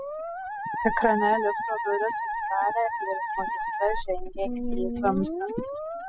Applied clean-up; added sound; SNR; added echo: classical method spectral subtraction.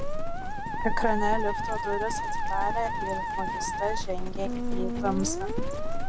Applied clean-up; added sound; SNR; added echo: none; Musical instrument + Livestock, farm animals, working animals; -5 dB; none.